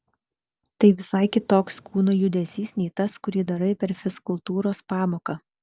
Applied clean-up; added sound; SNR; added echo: none; none; none; none.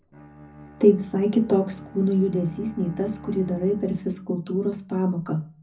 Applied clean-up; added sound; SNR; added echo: none; Bowed string instrument; 19 dB; reverberation time 0.4 s.